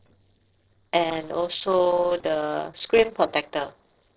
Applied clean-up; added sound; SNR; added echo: neural separator model SepFormer DNS4.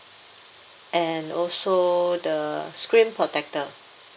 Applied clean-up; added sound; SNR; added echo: none; none; none; none.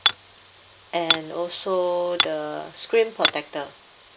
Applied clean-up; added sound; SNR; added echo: none; Hammer; 1 dB; none.